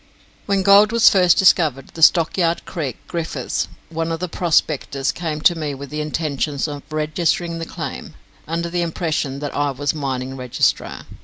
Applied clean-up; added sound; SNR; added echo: none; none; none; none.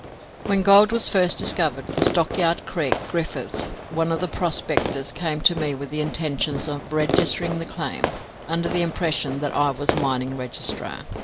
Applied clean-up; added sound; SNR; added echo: none; Fireworks; 8 dB; none.